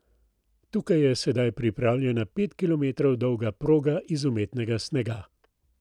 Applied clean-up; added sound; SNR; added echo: none; none; none; none.